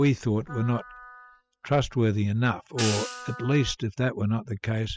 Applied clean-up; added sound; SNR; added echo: classical method spectral subtraction.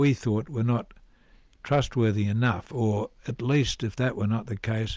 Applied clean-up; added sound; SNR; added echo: none; none; none; none.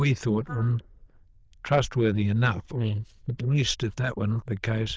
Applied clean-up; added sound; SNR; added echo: neural diffusion model UNIVERSE++.